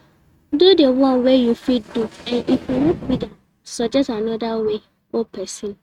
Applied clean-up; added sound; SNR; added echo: neural mask model RNNoise.